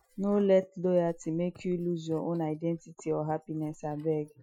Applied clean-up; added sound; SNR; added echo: classical method Wiener filter.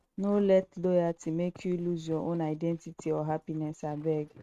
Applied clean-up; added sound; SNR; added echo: neural mask model RNNoise.